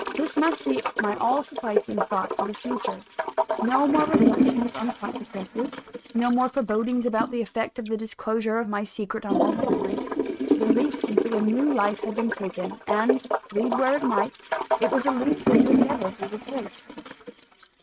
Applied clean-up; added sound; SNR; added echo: neural mask model RNNoise.